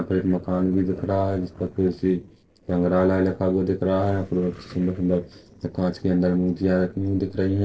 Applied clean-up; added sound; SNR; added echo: neural separator model SepFormer DNS4.